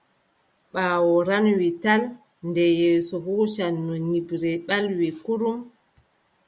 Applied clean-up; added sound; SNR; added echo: none; none; none; none.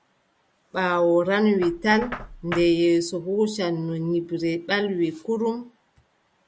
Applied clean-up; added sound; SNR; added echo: none; Knock; 19 dB; none.